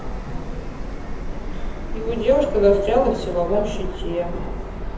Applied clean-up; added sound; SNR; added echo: none; Subway, metro, underground; 4 dB; reverberation time 0.7 s.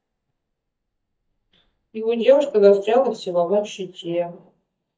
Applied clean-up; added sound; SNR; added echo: neural mask model DeepFilterNet 3.